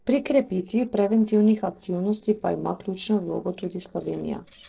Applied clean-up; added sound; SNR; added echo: neural separator model SepFormer DNS4.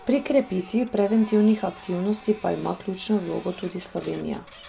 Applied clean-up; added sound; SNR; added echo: none; Printer; 20 dB; none.